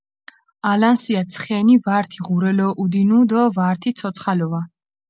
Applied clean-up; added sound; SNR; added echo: none; none; none; none.